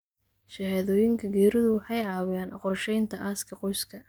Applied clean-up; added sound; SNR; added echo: neural mask model DeepFilterNet 3.